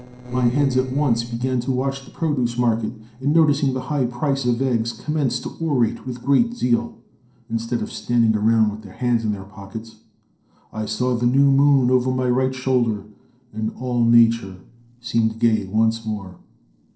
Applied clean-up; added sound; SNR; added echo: neural separator model SepFormer DNS4.